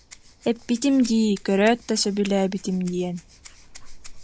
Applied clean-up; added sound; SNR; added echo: none; Rattle (instrument) + Dog; 19 dB; none.